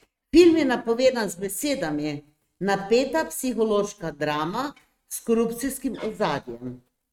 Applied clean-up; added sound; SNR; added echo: neural mask model RNNoise.